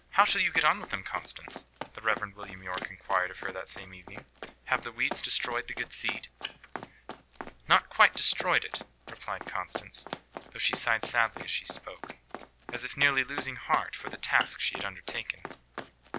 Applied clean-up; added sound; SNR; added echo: none; Run; 13 dB; none.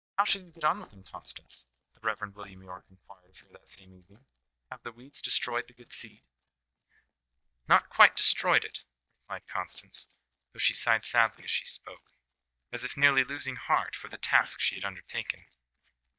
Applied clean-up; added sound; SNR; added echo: neural mask model DeepFilterNet 3.